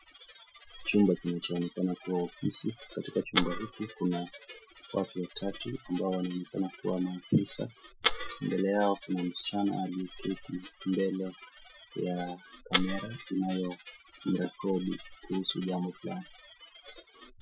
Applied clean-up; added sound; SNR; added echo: classical method Wiener filter.